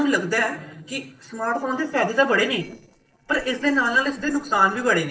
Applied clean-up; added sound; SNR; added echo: neural separator model SepFormer DNS4.